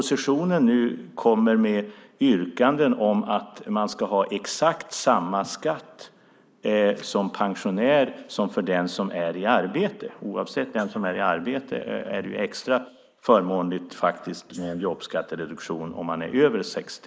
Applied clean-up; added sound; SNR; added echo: neural mask model Resemble Enhance denoiser.